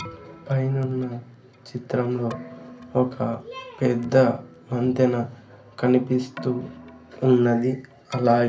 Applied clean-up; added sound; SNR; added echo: none; Keyboard (musical); 19 dB; reverberation time 0.3 s.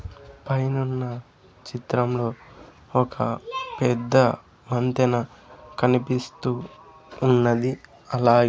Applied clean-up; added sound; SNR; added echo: none; none; none; none.